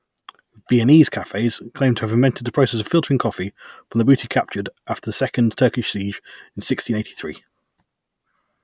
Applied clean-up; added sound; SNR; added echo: none; none; none; none.